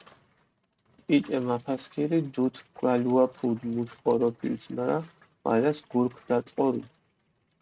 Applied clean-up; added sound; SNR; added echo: neural mask model RNNoise.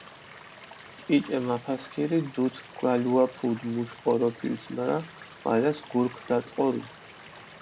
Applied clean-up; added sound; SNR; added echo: none; Stream / Liquid; 19 dB; none.